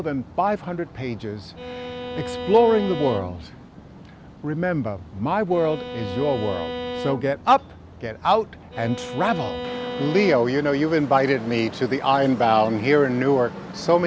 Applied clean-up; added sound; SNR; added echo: none; Bowed string instrument; 10 dB; none.